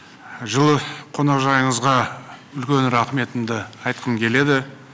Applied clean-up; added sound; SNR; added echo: none; none; none; none.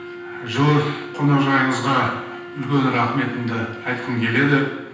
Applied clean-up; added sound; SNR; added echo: none; Wind instrument, woodwind instrument; 14 dB; reverberation time 0.9 s.